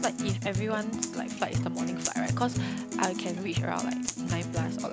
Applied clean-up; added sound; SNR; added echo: none; Acoustic guitar; -2 dB; none.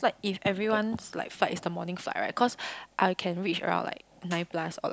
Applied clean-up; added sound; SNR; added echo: none; none; none; none.